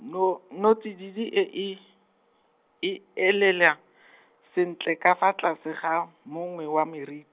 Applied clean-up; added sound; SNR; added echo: none; none; none; none.